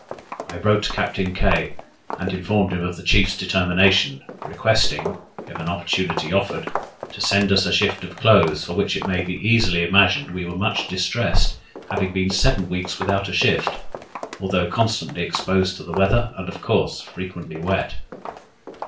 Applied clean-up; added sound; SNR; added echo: none; Walk, footsteps; 13 dB; reverberation time 0.3 s.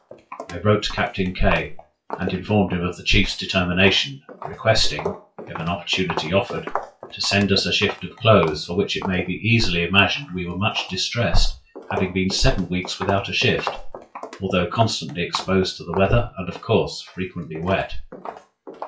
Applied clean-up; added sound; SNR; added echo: classical method WPE with log-MMSE.